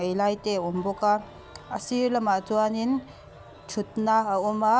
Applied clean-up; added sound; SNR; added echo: none; none; none; none.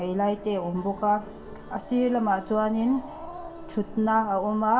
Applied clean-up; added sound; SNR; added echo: none; Growling; 16 dB; reverberation time 1.1 s.